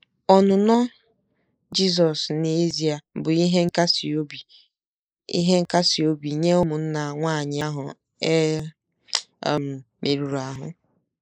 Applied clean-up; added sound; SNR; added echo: neural mask model Resemble Enhance denoiser.